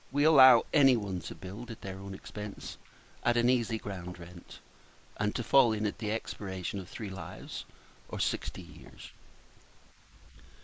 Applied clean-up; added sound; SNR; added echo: neural mask model Resemble Enhance denoiser.